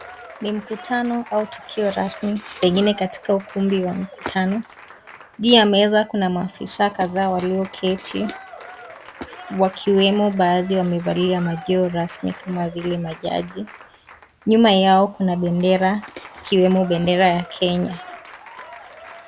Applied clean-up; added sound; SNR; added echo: none; Applause / Crowd; 19 dB; none.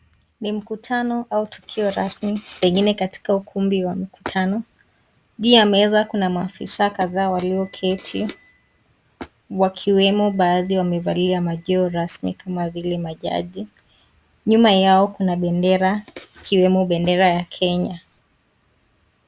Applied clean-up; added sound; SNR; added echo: none; none; none; none.